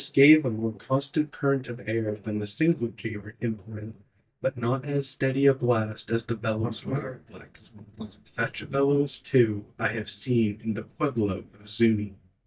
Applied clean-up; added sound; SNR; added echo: neural mask model DeepFilterNet 3.